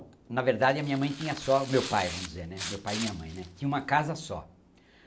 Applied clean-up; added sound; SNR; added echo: none; Tearing; 12 dB; none.